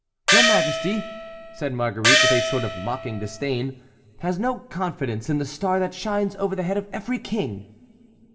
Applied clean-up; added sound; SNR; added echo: none; Gong; -5 dB; reverberation time 1.7 s.